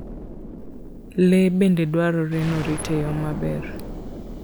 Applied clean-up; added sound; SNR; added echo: none; Explosion; 11 dB; none.